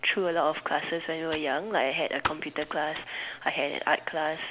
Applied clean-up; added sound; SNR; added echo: none; Computer keyboard; 14 dB; none.